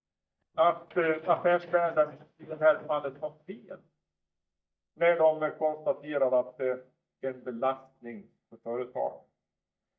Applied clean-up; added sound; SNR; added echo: neural mask model DeepFilterNet 3.